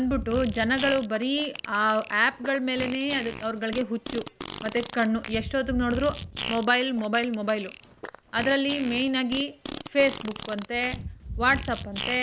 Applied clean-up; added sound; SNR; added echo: none; Fart; 11 dB; none.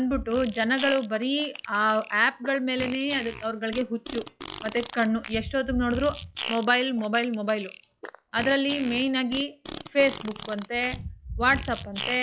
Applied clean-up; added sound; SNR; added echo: classical method log-MMSE.